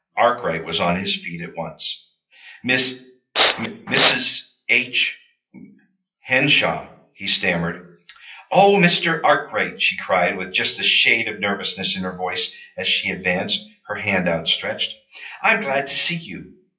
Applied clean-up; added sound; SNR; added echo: classical method WPE with log-MMSE.